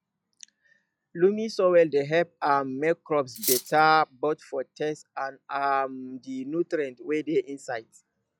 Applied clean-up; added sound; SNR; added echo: classical method log-MMSE.